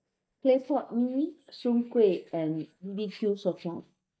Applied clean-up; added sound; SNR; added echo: neural mask model DeepFilterNet 3.